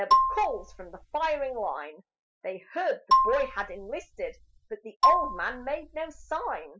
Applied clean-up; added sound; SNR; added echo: classical method spectral subtraction.